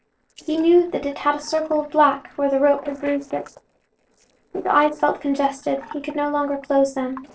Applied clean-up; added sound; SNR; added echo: neural separator model SepFormer DNS4.